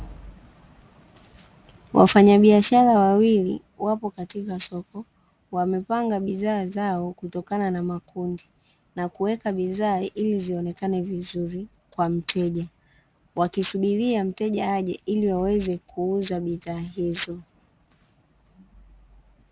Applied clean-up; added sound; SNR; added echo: none; none; none; none.